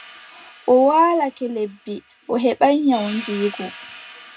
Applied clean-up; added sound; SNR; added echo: none; Hi-hat; 17 dB; reverberation time 0.2 s.